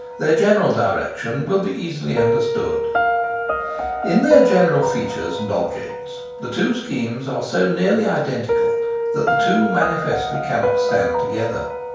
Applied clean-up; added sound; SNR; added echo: none; Piano; 2 dB; reverberation time 0.5 s.